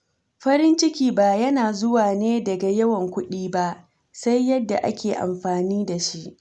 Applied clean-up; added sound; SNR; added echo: none; none; none; none.